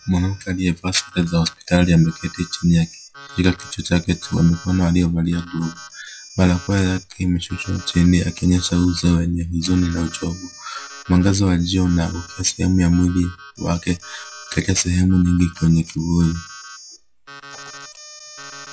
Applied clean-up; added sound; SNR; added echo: classical method log-MMSE.